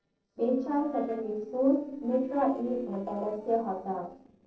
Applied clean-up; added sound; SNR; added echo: neural separator model SepFormer DNS4.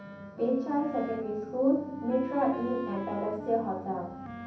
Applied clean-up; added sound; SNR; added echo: none; Wind instrument, woodwind instrument; 11 dB; reverberation time 0.6 s.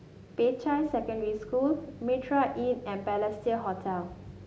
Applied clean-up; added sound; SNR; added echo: none; none; none; none.